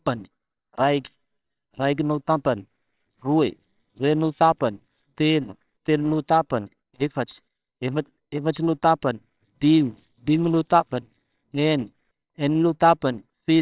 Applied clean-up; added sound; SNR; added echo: neural separator model SepFormer WHAMR!.